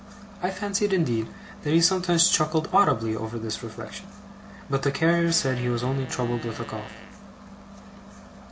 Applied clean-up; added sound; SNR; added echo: none; Fart; 16 dB; none.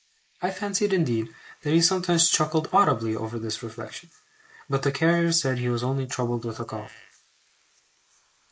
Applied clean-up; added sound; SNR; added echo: neural mask model Resemble Enhance denoiser.